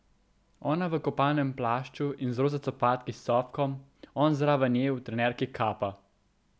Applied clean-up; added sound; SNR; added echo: none; none; none; none.